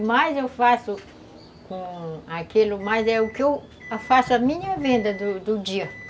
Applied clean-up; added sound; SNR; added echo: none; Knock + Microwave oven; 20 dB; none.